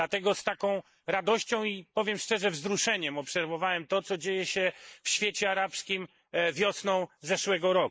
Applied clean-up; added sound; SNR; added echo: neural mask model Resemble Enhance denoiser.